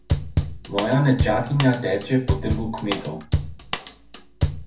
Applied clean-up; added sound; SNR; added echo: none; Drum / Drum kit; 3 dB; reverberation time 0.3 s.